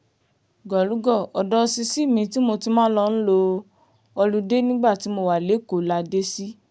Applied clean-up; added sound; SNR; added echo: none; none; none; none.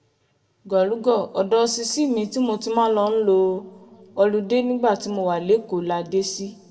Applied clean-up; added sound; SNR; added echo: none; none; none; reverberation time 0.9 s.